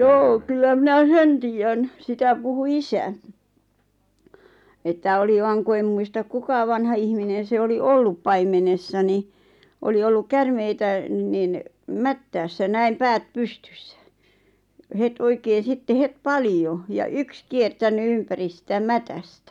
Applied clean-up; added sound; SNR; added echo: none; none; none; none.